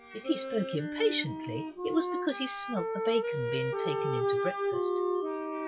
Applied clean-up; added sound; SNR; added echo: classical method log-MMSE.